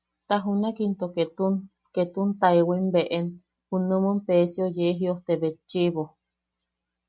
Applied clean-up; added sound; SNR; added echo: none; none; none; none.